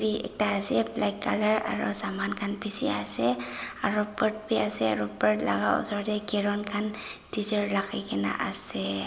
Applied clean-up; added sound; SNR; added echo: none; none; none; none.